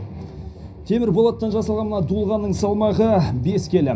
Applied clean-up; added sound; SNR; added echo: none; none; none; reverberation time 0.4 s.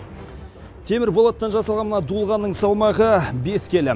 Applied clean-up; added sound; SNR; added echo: none; none; none; none.